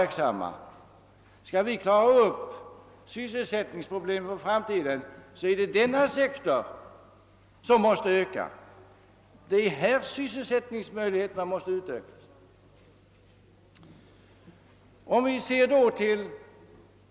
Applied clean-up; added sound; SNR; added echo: none; none; none; none.